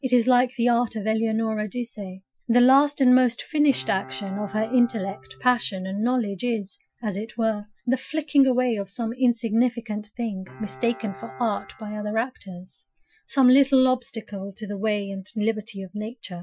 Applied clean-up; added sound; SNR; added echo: classical method Wiener filter.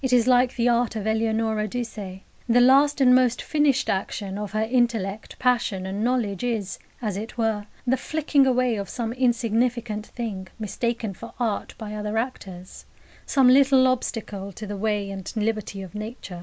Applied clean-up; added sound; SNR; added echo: none; none; none; none.